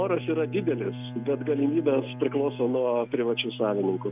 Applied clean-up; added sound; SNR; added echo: none; Bowed string instrument; 11 dB; none.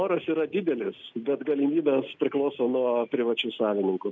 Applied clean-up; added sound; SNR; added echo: none; none; none; none.